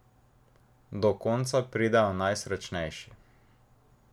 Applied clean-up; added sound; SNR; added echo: none; none; none; none.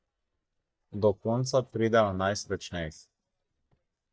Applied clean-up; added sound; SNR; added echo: neural mask model DeepFilterNet 3.